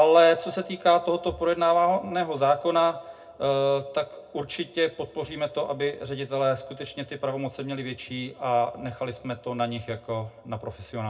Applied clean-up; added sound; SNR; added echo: none; none; none; reverberation time 0.2 s.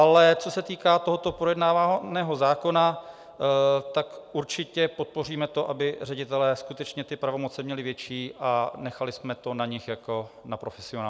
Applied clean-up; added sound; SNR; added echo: none; none; none; none.